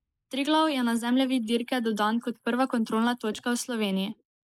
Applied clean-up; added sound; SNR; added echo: neural mask model Resemble Enhance denoiser.